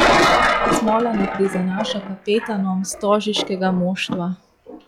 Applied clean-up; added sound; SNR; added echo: classical method log-MMSE.